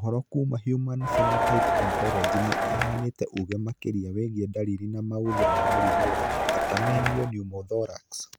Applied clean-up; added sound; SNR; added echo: none; Crowd; -5 dB; none.